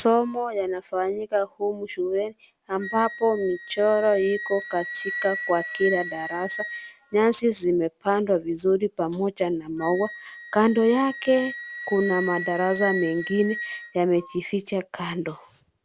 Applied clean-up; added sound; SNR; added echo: none; Wind instrument, woodwind instrument; 12 dB; none.